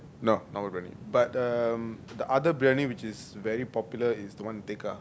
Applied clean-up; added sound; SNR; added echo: none; none; none; none.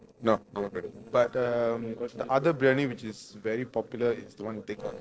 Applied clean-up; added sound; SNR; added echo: neural separator model SepFormer DNS4.